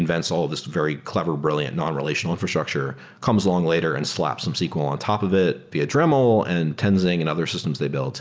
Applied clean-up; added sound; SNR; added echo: none; none; none; none.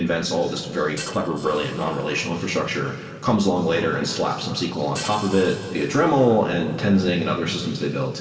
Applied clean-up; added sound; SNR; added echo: neural separator model SepFormer DNS4.